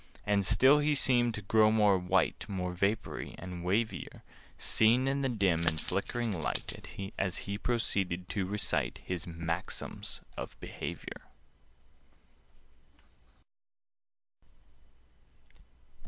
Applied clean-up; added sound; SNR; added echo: none; Coin (dropping); -4 dB; none.